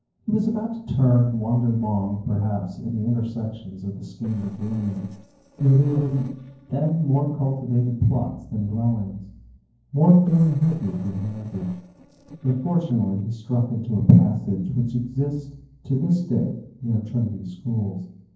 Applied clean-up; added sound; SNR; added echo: neural separator model SepFormer DNS4.